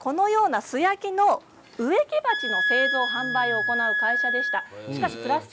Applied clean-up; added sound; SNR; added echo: none; Wind instrument, woodwind instrument; 1 dB; none.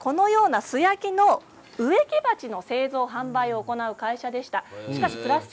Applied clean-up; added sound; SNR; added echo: none; none; none; none.